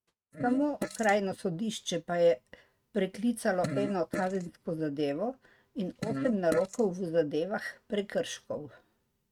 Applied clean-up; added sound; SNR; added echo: neural mask model RNNoise.